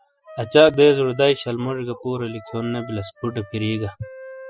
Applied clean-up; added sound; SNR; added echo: classical method spectral subtraction.